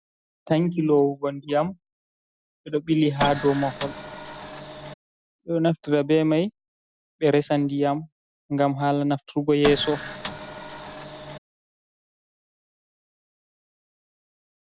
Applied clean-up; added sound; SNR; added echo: none; Printer; 8 dB; none.